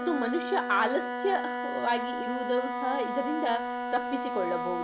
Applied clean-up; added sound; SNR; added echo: none; Wind instrument, woodwind instrument; 2 dB; none.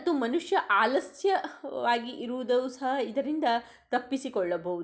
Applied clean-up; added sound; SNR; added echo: none; none; none; none.